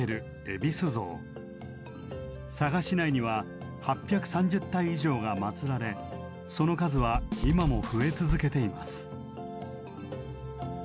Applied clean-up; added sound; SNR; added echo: none; Drum / Drum kit; 2 dB; none.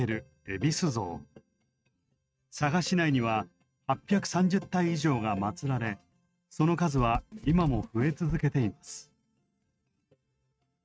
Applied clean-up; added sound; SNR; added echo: neural mask model RNNoise.